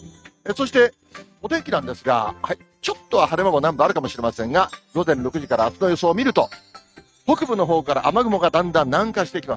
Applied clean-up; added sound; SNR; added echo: neural mask model RNNoise.